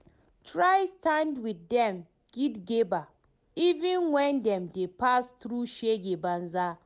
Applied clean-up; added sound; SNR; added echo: none; none; none; none.